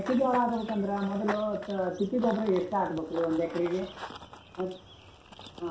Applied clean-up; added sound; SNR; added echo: none; Run / Bird vocalization, bird call, bird song; 13 dB; reverberation time 0.4 s.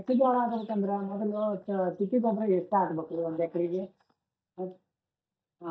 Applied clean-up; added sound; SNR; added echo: neural mask model DeepFilterNet 3.